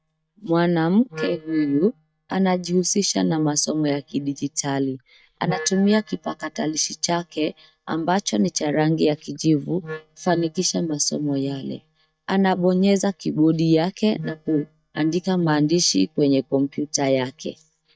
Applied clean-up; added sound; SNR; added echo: neural mask model DeepFilterNet 3.